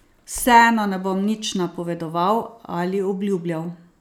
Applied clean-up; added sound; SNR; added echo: none; none; none; none.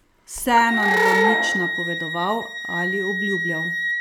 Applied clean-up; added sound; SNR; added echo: none; Animal / Brass instrument + Wind instrument, woodwind instrument; -2 dB; none.